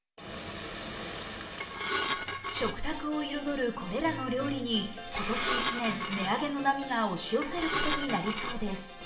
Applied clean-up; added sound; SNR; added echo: none; Dishes, pots, and pans / Glass; 2 dB; reverberation time 1.9 s.